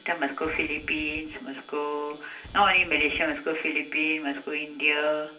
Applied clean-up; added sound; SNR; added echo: none; Wind; 18 dB; reverberation time 0.3 s.